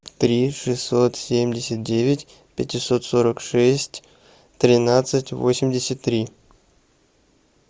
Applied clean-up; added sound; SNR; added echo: none; none; none; none.